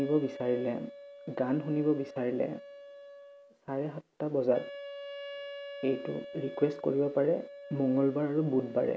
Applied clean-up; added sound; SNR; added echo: none; Wind instrument, woodwind instrument; 14 dB; none.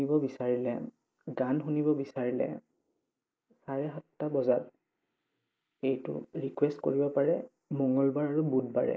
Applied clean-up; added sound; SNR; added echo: neural mask model Resemble Enhance denoiser.